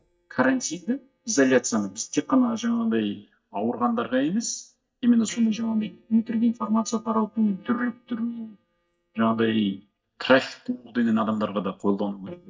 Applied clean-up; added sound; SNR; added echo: neural mask model DeepFilterNet 3.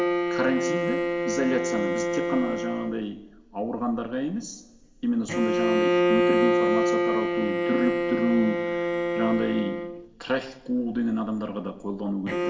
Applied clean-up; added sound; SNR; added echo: none; Bowed string instrument; -2 dB; reverberation time 1.9 s.